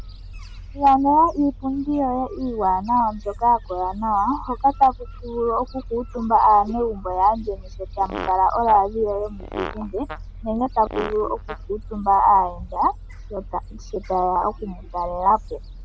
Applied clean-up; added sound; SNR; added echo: none; Fart + Gull, seagull; 14 dB; none.